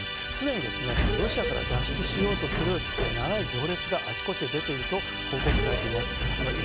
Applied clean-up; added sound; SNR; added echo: none; Sliding door + Musical instrument; -3 dB; none.